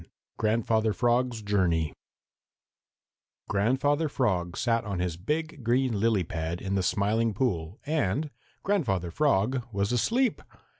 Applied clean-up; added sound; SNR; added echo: none; none; none; none.